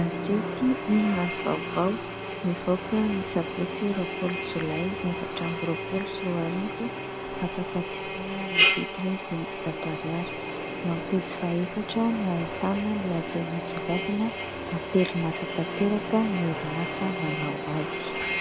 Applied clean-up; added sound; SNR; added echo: none; Drill; 2 dB; none.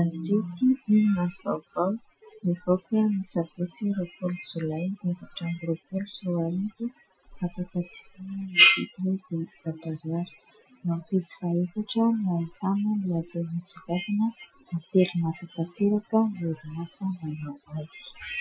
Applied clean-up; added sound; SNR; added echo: classical method Wiener filter.